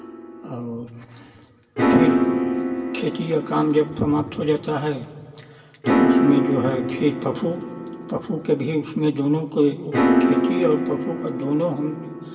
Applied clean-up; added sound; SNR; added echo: none; Piano; 0 dB; reverberation time 1.8 s.